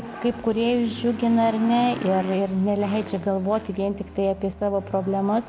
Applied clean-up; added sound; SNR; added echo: none; Vehicle + Motorcycle; 14 dB; none.